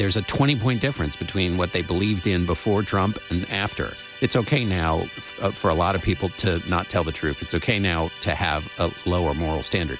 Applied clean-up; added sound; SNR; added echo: none; Musical instrument; 16 dB; none.